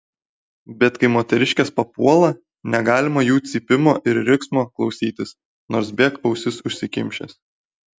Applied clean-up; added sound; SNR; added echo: none; none; none; none.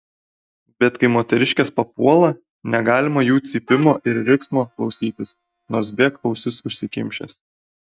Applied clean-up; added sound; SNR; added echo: neural mask model DeepFilterNet 3.